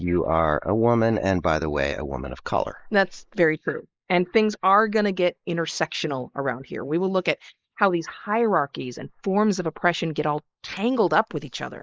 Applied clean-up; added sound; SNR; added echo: neural mask model Resemble Enhance denoiser.